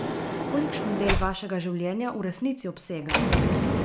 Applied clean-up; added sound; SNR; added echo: none; Sliding door; -3 dB; none.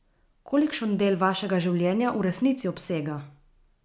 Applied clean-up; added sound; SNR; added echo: none; none; none; none.